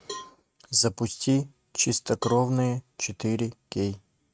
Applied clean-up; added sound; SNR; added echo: neural mask model RNNoise.